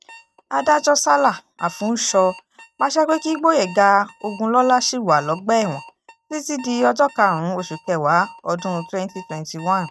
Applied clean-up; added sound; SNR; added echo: neural mask model RNNoise.